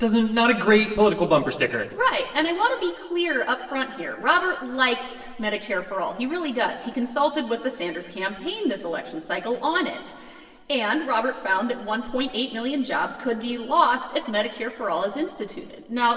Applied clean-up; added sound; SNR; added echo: neural separator model SepFormer DNS4.